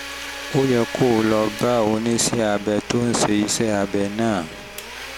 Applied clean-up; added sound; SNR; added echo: none; Domestic sounds, home sounds; 13 dB; none.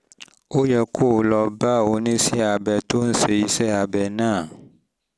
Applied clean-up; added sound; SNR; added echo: none; none; none; none.